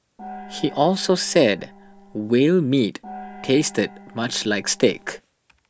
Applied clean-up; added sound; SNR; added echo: none; Gong; 18 dB; none.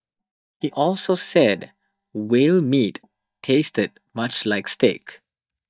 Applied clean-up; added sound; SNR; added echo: neural mask model DeepFilterNet 3.